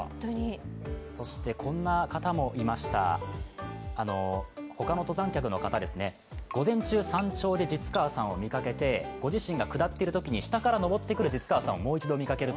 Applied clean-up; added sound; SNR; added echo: none; Keyboard (musical); 19 dB; none.